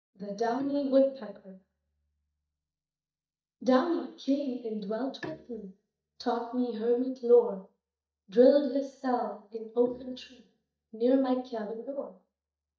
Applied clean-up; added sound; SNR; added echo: neural mask model DeepFilterNet 3.